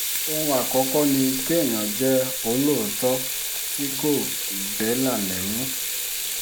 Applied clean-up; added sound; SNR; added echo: none; Sink (filling or washing) / Water tap, faucet; 2 dB; none.